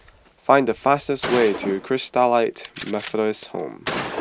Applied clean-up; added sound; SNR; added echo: none; Gunshot, gunfire; 10 dB; none.